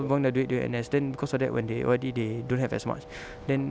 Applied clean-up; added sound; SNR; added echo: none; Wind instrument, woodwind instrument; 19 dB; none.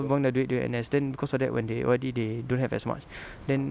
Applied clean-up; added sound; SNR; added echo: none; none; none; none.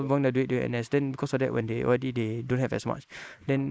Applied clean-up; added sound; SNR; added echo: neural mask model Resemble Enhance denoiser.